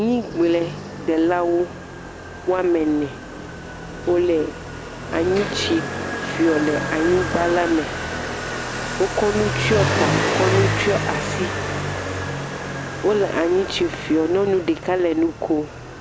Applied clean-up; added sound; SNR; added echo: none; Motorcycle; 4 dB; none.